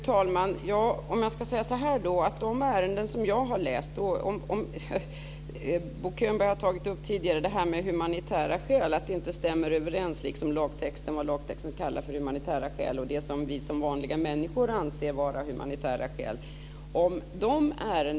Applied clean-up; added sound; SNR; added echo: none; none; none; none.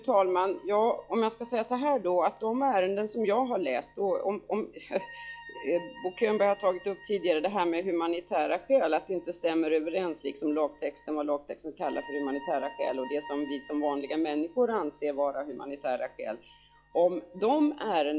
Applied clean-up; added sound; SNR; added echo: classical method log-MMSE.